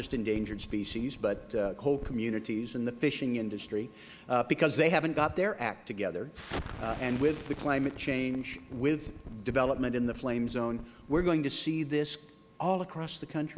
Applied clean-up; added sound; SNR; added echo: none; Explosion; 15 dB; none.